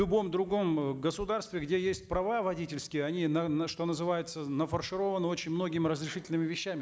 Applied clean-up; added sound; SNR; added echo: none; none; none; none.